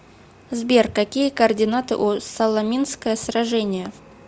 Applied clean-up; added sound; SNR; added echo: none; none; none; none.